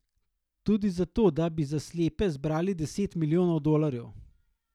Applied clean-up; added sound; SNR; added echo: none; none; none; none.